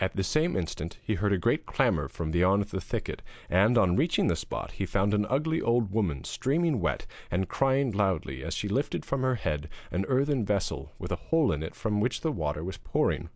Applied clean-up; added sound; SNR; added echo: none; none; none; none.